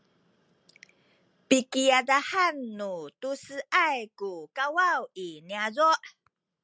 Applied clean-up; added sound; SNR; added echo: none; none; none; none.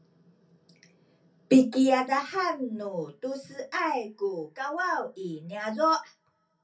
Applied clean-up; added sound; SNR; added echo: none; none; none; reverberation time 0.3 s.